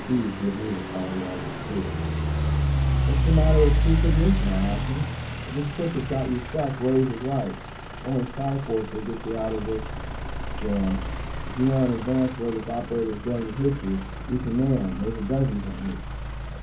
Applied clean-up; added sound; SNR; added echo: none; Idling / Truck; 1 dB; reverberation time 0.3 s.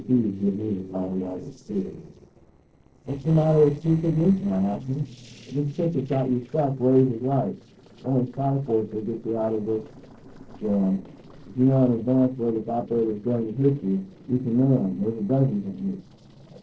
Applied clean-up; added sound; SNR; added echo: neural separator model SepFormer DNS4.